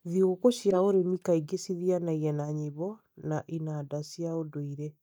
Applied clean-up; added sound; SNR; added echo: neural mask model DeepFilterNet 3.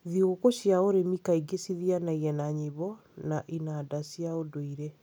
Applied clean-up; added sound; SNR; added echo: none; none; none; none.